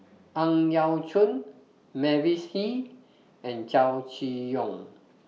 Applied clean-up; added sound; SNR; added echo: none; none; none; none.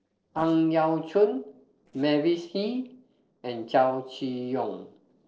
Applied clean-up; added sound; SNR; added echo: neural separator model SepFormer DNS4.